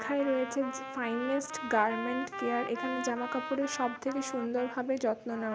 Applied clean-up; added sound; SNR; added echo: none; Trumpet; 8 dB; none.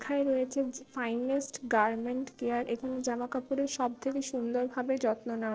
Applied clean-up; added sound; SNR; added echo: neural separator model SepFormer DNS4.